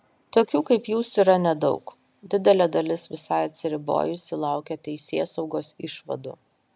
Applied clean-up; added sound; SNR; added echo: none; none; none; none.